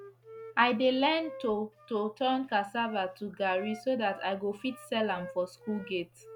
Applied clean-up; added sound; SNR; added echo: none; Wind instrument, woodwind instrument; 18 dB; none.